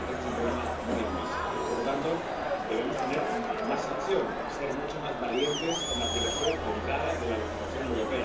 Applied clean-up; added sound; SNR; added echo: none; Crowd; -1 dB; reverberation time 0.6 s.